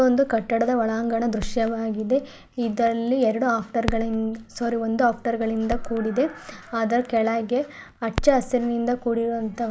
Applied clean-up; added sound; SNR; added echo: none; Crackle; 13 dB; none.